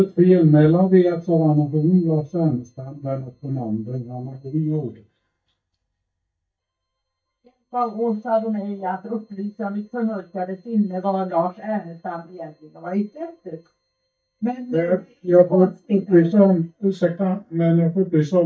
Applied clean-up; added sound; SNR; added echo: neural mask model DeepFilterNet 3.